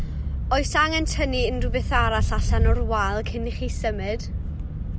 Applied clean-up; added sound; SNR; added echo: none; none; none; none.